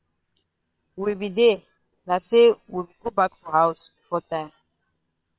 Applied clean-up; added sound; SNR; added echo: neural separator model SepFormer WHAM!.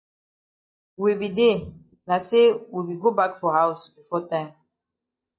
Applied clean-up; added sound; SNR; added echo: neural mask model DeepFilterNet 3.